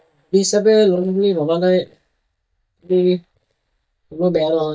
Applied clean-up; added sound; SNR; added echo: neural mask model DeepFilterNet 3.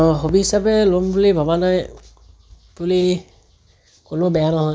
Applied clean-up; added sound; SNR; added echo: none; none; none; none.